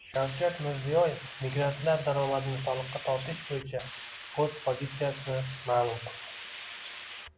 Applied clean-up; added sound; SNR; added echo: none; Hiss; 12 dB; none.